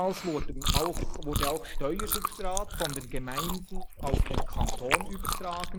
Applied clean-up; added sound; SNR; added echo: neural mask model Resemble Enhance denoiser.